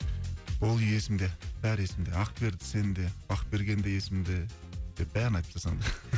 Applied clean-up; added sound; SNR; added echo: none; none; none; none.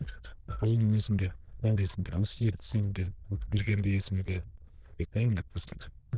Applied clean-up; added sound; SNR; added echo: neural diffusion model UNIVERSE++.